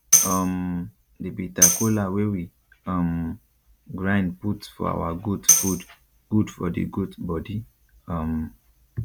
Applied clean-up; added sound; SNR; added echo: none; Tambourine; -3 dB; none.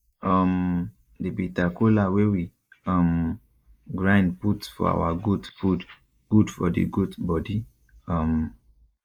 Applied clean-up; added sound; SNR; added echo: neural mask model Resemble Enhance denoiser.